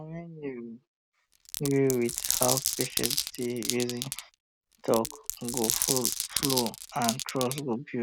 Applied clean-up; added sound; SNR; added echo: none; Glass; 1 dB; none.